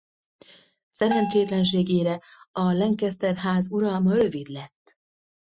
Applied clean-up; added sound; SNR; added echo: classical method Wiener filter.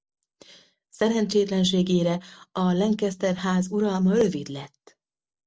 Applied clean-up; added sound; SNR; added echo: none; none; none; none.